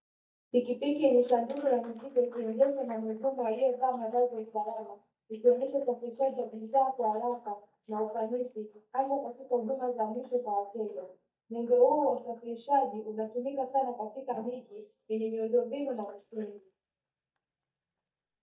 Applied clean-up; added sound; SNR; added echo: neural mask model DeepFilterNet 3.